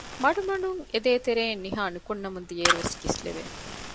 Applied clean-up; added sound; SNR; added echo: none; Fire; 6 dB; none.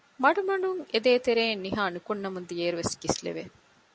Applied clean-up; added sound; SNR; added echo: none; none; none; none.